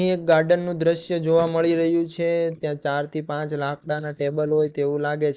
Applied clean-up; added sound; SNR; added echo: neural mask model DeepFilterNet 3.